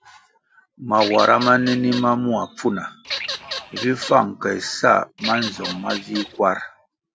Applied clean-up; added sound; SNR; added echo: none; Bird vocalization, bird call, bird song / Fowl; 9 dB; none.